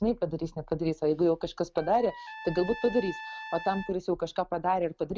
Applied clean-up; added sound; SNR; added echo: none; Trumpet; 14 dB; none.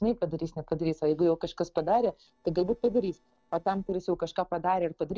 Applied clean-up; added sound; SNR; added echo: neural separator model SepFormer DNS4.